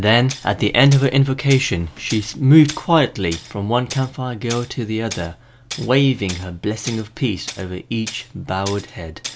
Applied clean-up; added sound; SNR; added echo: none; Tools; 17 dB; none.